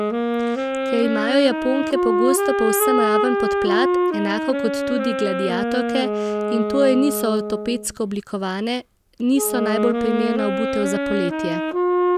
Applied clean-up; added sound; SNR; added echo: none; Wind instrument, woodwind instrument; -1 dB; none.